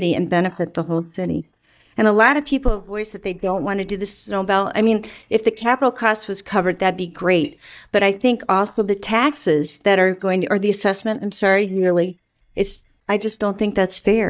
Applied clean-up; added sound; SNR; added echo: neural mask model DeepFilterNet 3.